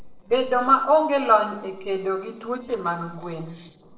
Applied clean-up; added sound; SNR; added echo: neural separator model SepFormer DNS4.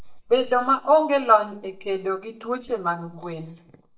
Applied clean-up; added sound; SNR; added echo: neural mask model DeepFilterNet 3.